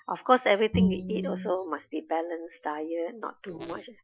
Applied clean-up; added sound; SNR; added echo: classical method Wiener filter.